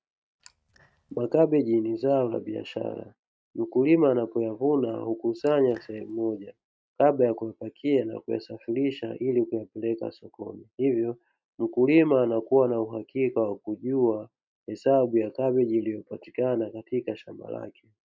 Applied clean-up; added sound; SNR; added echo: neural mask model RNNoise.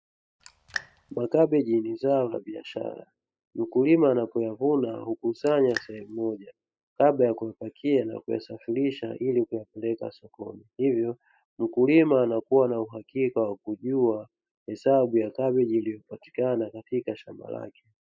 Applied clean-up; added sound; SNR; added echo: classical method spectral subtraction.